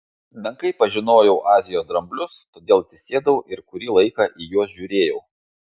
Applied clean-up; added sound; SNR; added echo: none; none; none; none.